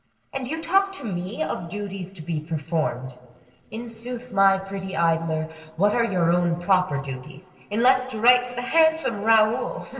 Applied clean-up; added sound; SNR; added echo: neural separator model SepFormer DNS4.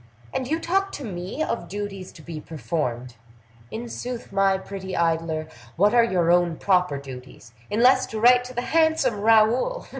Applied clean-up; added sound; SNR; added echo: none; none; none; none.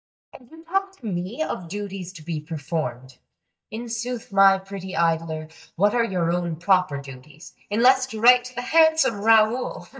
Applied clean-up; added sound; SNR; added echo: neural mask model DeepFilterNet 3.